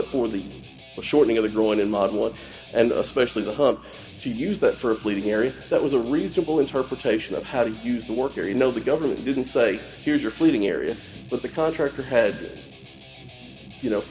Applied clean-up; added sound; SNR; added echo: none; Guitar; 18 dB; none.